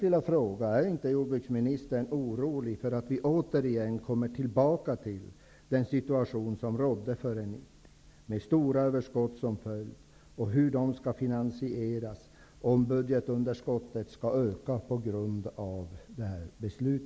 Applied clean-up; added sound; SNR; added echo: none; none; none; none.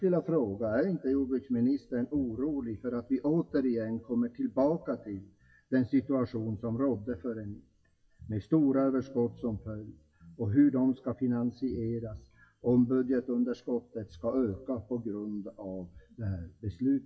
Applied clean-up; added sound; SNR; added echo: classical method WPE with log-MMSE.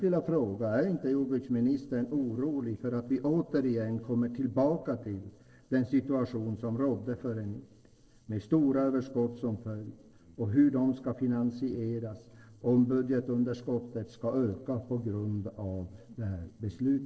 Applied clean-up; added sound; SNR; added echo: neural separator model SepFormer DNS4.